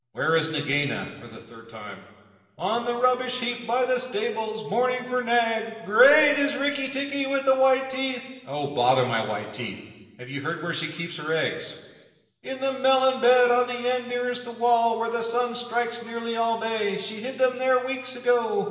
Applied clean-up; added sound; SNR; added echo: none; none; none; reverberation time 1.4 s.